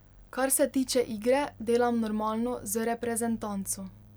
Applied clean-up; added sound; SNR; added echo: none; none; none; none.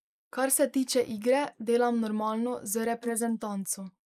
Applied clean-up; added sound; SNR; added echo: neural mask model Resemble Enhance denoiser.